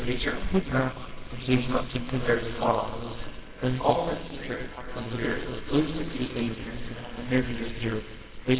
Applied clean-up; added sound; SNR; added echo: neural separator model SepFormer WHAMR!.